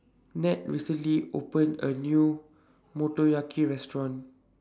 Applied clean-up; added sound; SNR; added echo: none; none; none; none.